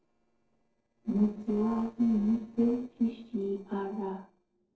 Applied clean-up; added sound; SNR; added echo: neural separator model SepFormer DNS4.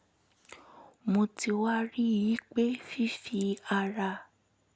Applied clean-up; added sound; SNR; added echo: none; none; none; none.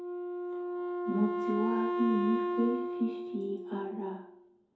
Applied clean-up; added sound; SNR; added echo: none; Wind instrument, woodwind instrument; 1 dB; reverberation time 2.2 s.